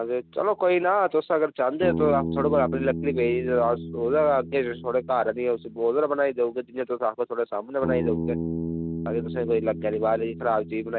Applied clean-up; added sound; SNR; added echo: none; Bass guitar; 8 dB; none.